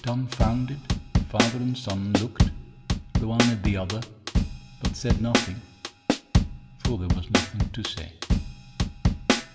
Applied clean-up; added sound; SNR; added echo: none; Drum kit; -4 dB; reverberation time 1.1 s.